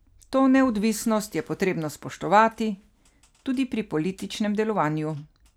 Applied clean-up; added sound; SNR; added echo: none; none; none; none.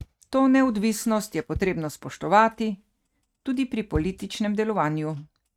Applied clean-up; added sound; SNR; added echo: neural mask model RNNoise.